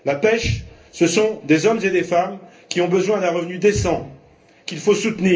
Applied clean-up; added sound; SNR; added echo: none; none; none; reverberation time 0.3 s.